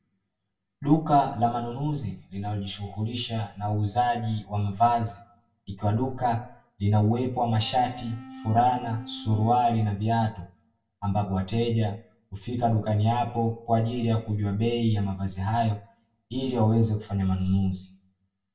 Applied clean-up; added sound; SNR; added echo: none; Electric guitar / Bass guitar; 15 dB; reverberation time 0.2 s.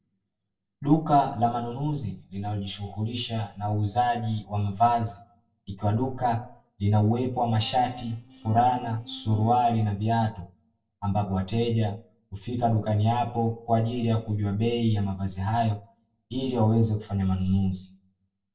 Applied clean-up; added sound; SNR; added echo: neural separator model SepFormer DNS4.